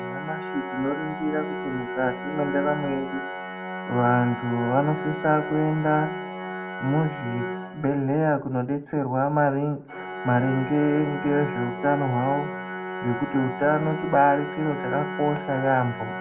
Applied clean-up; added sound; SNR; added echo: none; Organ; 8 dB; reverberation time 0.4 s.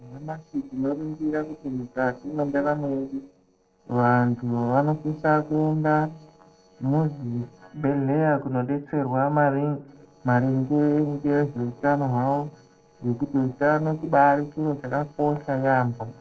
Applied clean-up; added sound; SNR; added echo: neural separator model SepFormer DNS4.